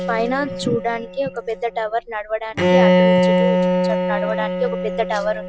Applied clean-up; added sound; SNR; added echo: none; Bowed string instrument; -4 dB; none.